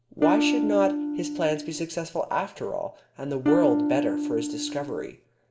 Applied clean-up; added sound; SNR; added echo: none; Electric guitar / Strum; -2 dB; reverberation time 0.4 s.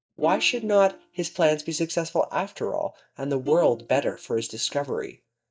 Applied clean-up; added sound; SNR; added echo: neural mask model DeepFilterNet 3.